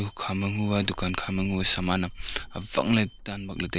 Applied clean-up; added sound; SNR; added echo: none; Crack; 13 dB; none.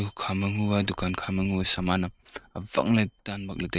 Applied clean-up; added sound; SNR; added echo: neural mask model RNNoise.